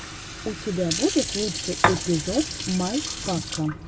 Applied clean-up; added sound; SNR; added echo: none; Fill (with liquid) / Sink (filling or washing); 3 dB; none.